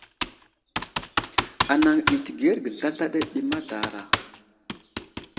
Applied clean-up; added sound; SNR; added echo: none; Computer keyboard; 4 dB; reverberation time 1.3 s.